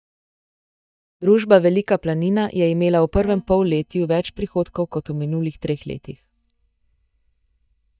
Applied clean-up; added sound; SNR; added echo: neural mask model DeepFilterNet 3.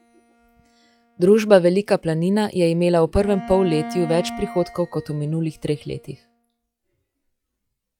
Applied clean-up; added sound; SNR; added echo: classical method log-MMSE.